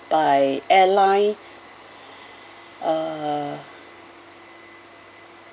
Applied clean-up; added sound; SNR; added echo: none; none; none; none.